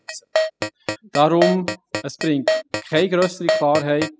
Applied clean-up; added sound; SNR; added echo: classical method spectral subtraction.